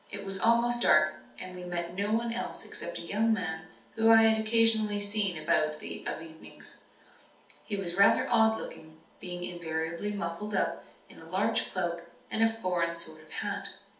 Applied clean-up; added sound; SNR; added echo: none; none; none; reverberation time 0.6 s.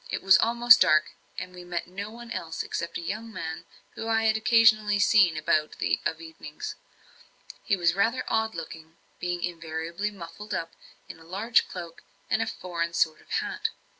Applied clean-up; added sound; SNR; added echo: none; none; none; none.